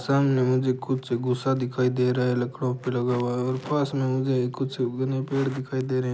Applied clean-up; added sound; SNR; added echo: none; none; none; none.